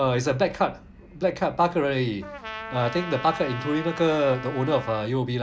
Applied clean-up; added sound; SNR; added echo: none; Trumpet; 12 dB; none.